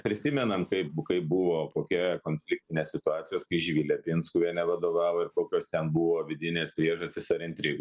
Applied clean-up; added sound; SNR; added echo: none; none; none; none.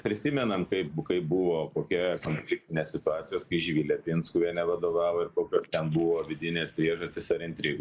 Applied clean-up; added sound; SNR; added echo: neural mask model Resemble Enhance denoiser.